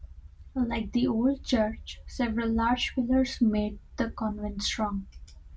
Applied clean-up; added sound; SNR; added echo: none; none; none; none.